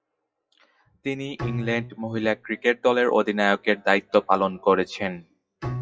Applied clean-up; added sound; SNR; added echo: classical method WPE with log-MMSE.